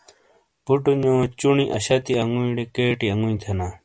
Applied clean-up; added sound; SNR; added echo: none; none; none; none.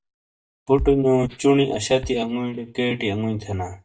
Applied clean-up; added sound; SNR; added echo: neural mask model DeepFilterNet 3.